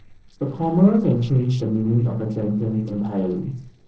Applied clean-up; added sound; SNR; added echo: neural separator model SepFormer DNS4.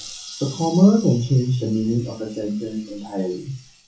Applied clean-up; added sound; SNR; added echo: classical method WPE with log-MMSE.